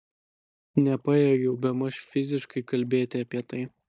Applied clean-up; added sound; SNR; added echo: neural mask model DeepFilterNet 3.